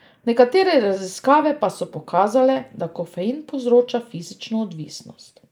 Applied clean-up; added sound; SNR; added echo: neural mask model Resemble Enhance denoiser.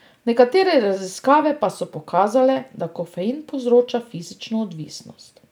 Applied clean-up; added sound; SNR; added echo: none; none; none; none.